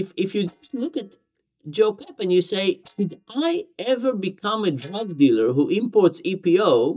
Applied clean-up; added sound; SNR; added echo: neural mask model DeepFilterNet 3.